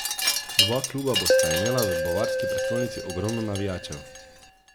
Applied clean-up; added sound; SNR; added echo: none; Wind chime + Keyboard (musical); -4 dB; none.